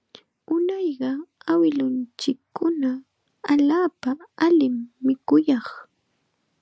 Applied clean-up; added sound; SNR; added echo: none; none; none; none.